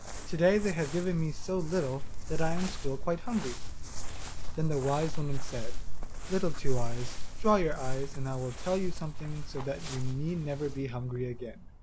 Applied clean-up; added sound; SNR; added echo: none; Crumpling, crinkling; -3 dB; none.